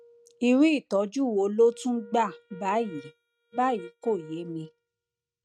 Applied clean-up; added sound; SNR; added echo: neural mask model RNNoise.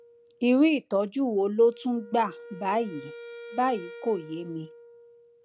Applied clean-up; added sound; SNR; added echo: none; Wind instrument, woodwind instrument; 18 dB; none.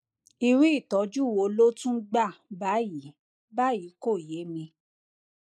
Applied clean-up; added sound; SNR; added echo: neural mask model Resemble Enhance denoiser.